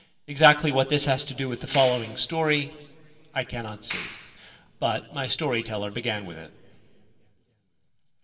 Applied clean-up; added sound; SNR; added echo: none; Clapping; 10 dB; reverberation time 1.8 s.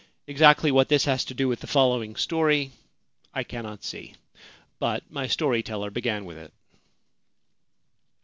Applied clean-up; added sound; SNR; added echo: none; none; none; none.